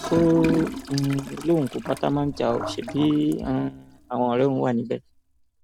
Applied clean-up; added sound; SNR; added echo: none; Toilet flush / Gurgling; 10 dB; none.